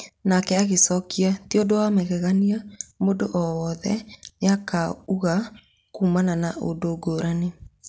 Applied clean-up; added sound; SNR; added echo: none; none; none; none.